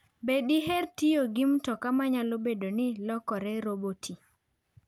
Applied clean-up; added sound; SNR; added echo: none; none; none; none.